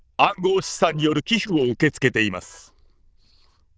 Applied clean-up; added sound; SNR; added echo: neural diffusion model UNIVERSE++.